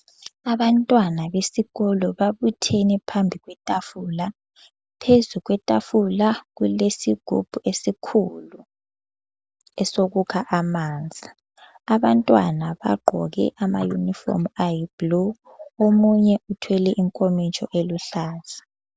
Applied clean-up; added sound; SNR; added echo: none; none; none; none.